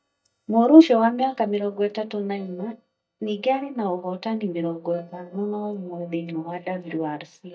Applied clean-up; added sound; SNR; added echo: neural mask model DeepFilterNet 3.